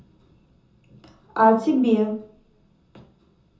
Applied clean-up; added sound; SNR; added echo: none; none; none; reverberation time 0.5 s.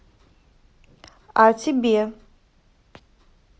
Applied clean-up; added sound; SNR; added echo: none; none; none; none.